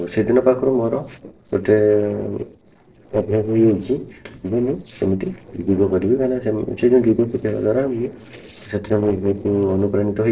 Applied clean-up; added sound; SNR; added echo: neural separator model SepFormer DNS4.